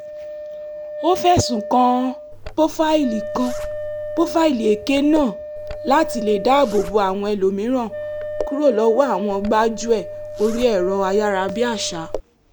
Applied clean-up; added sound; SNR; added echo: none; Zipper (clothing) + Wind instrument, woodwind instrument; 9 dB; none.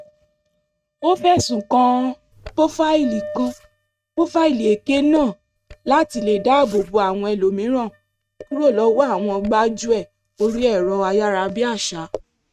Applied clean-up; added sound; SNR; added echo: neural mask model RNNoise.